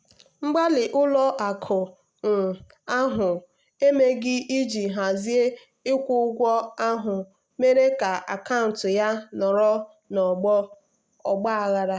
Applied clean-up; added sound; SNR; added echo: none; none; none; none.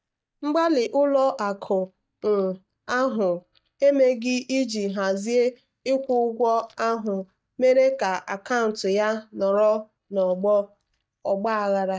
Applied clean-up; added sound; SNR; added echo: neural mask model DeepFilterNet 3.